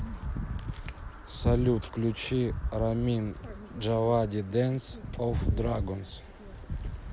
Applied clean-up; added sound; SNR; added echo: none; none; none; none.